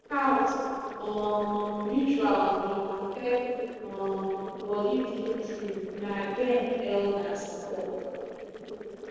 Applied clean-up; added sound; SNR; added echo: neural separator model SepFormer DNS4.